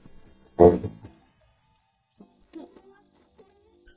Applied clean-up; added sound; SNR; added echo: neural mask model DeepFilterNet 3.